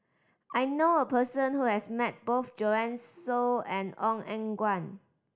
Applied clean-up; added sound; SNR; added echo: none; none; none; none.